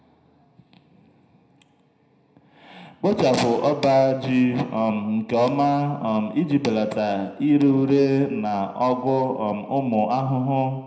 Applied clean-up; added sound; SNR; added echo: none; none; none; reverberation time 0.7 s.